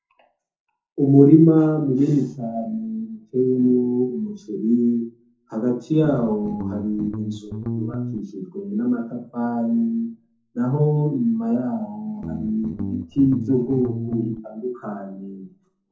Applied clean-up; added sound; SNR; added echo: neural separator model SepFormer DNS4.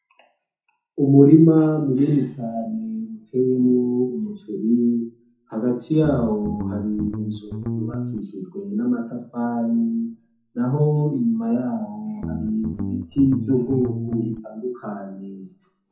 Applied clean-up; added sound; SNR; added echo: none; Guitar; 7 dB; reverberation time 0.6 s.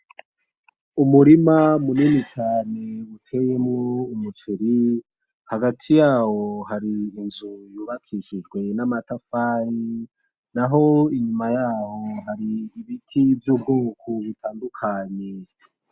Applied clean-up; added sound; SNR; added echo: none; none; none; none.